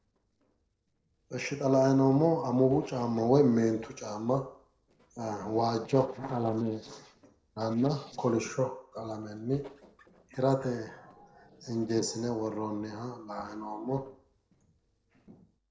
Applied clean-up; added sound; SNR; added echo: neural separator model SepFormer DNS4.